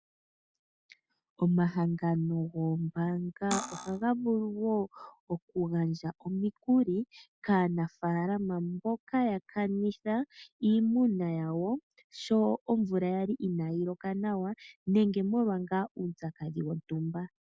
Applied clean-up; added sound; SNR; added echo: none; Cutlery, silverware; 7 dB; none.